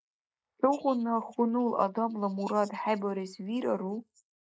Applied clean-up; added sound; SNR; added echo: neural mask model Resemble Enhance denoiser.